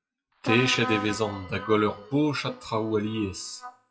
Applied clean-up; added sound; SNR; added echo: classical method WPE with log-MMSE.